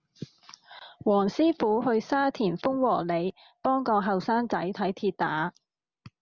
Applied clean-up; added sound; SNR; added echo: none; none; none; none.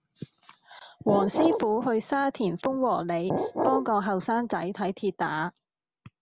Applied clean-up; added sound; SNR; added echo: none; Glass; 2 dB; none.